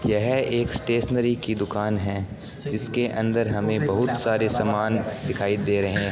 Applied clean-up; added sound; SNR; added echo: none; none; none; none.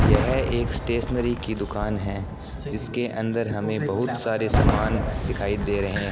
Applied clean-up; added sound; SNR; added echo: none; Fireworks; 1 dB; none.